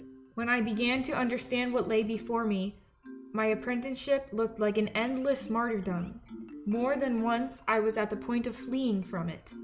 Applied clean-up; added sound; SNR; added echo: none; Marimba, xylophone; 17 dB; none.